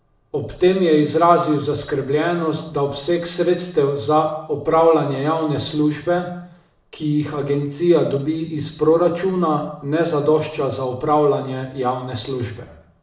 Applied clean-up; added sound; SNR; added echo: none; none; none; reverberation time 0.7 s.